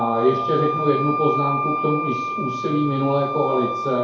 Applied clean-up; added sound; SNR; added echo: none; Wind instrument, woodwind instrument; 3 dB; reverberation time 2.2 s.